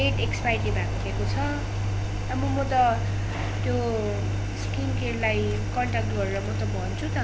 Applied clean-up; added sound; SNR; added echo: none; Engine; -3 dB; none.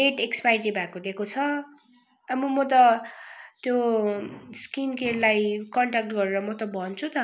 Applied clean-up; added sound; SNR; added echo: none; none; none; none.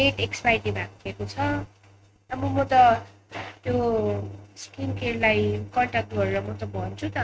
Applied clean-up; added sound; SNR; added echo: neural mask model RNNoise.